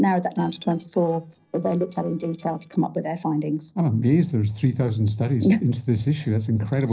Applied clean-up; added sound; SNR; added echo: neural separator model SepFormer DNS4.